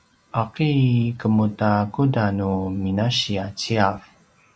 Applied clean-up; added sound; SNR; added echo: none; none; none; none.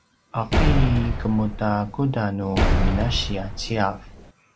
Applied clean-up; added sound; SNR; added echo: none; Slam; -1 dB; none.